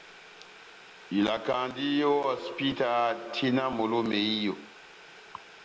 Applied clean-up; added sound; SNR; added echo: none; Boiling + Wind instrument, woodwind instrument; 17 dB; none.